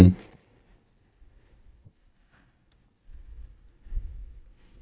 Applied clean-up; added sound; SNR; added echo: neural mask model DeepFilterNet 3.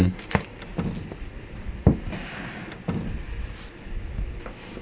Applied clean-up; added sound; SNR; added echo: none; Slam; 8 dB; none.